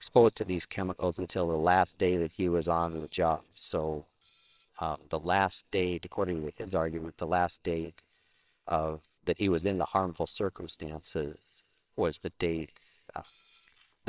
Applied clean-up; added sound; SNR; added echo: neural separator model SepFormer WHAMR!.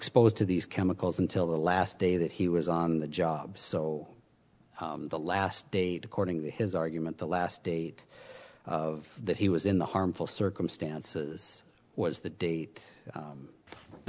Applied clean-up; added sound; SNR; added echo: none; none; none; none.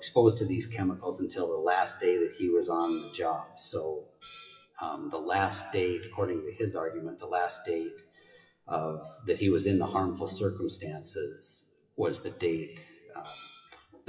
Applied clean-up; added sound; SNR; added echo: classical method WPE with log-MMSE.